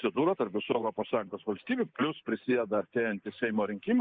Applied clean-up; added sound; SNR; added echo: neural mask model Resemble Enhance denoiser.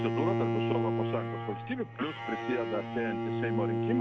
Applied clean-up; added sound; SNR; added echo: none; Bowed string instrument; -3 dB; none.